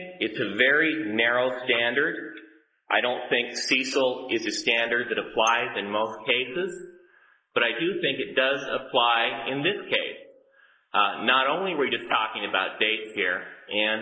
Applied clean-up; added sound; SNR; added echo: neural mask model Resemble Enhance denoiser.